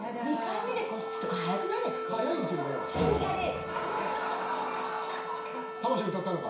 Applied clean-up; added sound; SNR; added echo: none; Wind instrument, woodwind instrument; 6 dB; reverberation time 0.6 s.